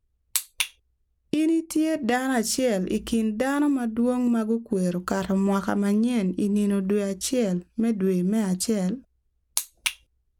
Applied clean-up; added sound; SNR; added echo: none; none; none; none.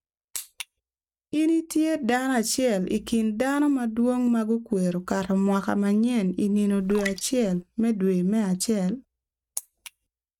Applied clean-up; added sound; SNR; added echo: neural mask model RNNoise.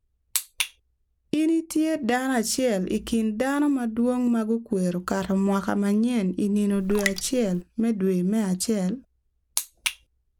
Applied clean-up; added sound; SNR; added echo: none; Raindrop; 8 dB; none.